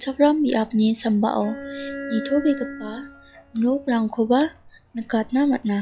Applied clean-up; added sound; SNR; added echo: classical method log-MMSE.